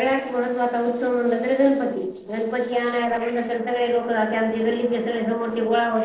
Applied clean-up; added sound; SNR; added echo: neural separator model SepFormer DNS4.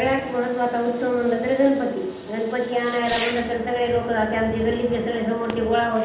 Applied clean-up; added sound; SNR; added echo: none; Fireworks; 18 dB; reverberation time 0.8 s.